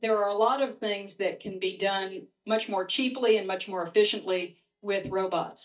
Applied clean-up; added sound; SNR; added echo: neural mask model DeepFilterNet 3.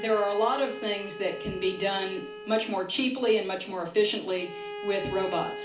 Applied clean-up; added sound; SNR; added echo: none; Bowed string instrument; 11 dB; reverberation time 0.4 s.